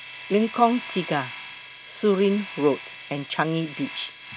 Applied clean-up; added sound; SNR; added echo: none; Domestic sounds, home sounds; 14 dB; none.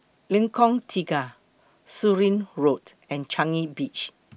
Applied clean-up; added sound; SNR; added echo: none; none; none; none.